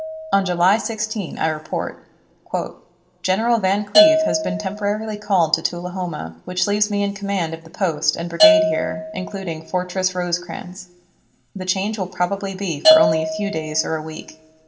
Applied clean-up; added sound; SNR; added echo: none; Bell / Percussion; 1 dB; reverberation time 0.7 s.